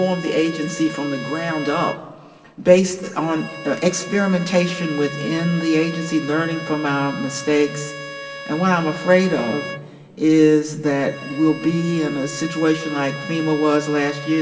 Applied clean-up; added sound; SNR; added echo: none; Bowed string instrument; 13 dB; reverberation time 1.7 s.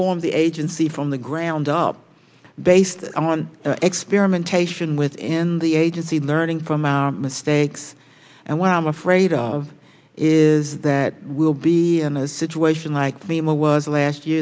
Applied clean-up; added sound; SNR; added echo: none; none; none; none.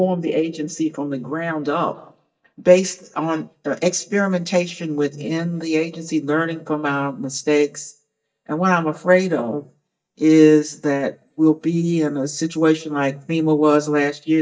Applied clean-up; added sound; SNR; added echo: neural mask model DeepFilterNet 3.